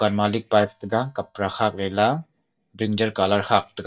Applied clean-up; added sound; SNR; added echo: neural mask model DeepFilterNet 3.